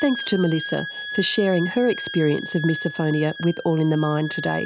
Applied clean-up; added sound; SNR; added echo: none; Wind instrument, woodwind instrument; 10 dB; none.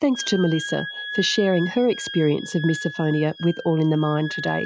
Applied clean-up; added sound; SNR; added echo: classical method Wiener filter.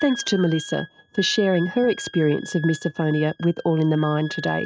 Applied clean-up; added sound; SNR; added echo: neural mask model RNNoise.